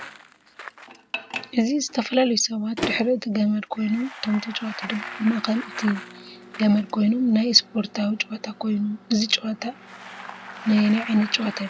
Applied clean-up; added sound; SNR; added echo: none; Microwave oven + Bicycle; 14 dB; none.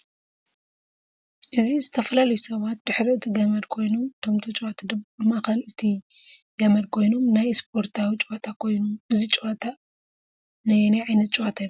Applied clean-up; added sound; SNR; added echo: none; none; none; none.